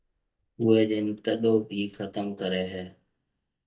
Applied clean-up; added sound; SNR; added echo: neural mask model DeepFilterNet 3.